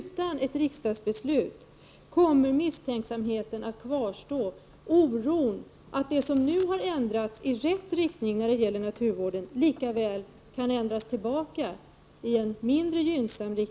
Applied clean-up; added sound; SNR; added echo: none; none; none; none.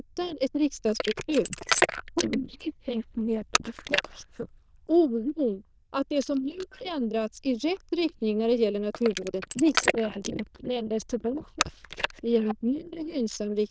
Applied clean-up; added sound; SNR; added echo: neural diffusion model UNIVERSE++.